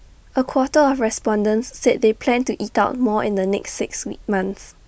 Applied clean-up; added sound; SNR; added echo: none; none; none; none.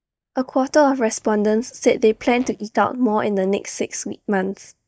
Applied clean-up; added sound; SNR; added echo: neural mask model DeepFilterNet 3.